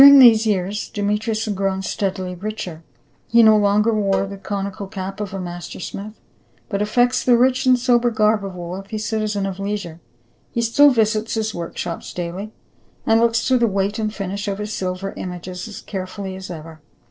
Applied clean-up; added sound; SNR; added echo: neural separator model SepFormer DNS4.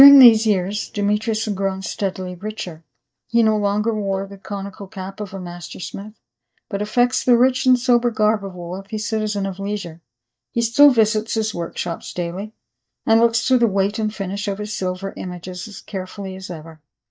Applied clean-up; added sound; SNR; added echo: neural mask model DeepFilterNet 3.